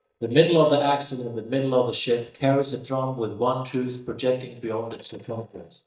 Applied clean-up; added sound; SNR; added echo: neural mask model DeepFilterNet 3.